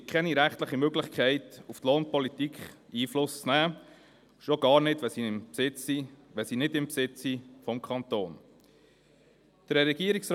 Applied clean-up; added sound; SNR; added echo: none; none; none; none.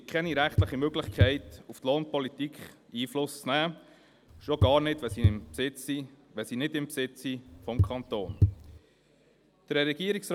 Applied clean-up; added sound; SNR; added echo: none; Walk, footsteps / Bird vocalization, bird call, bird song; 0 dB; none.